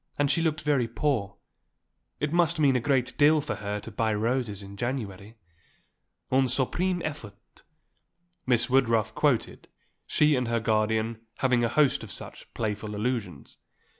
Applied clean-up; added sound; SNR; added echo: none; none; none; none.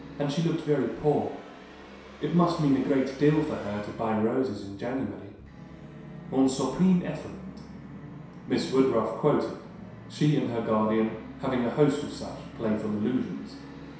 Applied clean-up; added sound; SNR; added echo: none; Musical instrument; 15 dB; reverberation time 0.7 s.